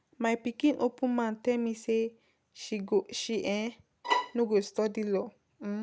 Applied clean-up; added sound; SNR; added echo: none; Bowed string instrument; 1 dB; none.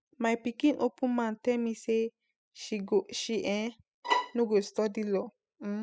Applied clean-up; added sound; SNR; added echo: classical method spectral subtraction.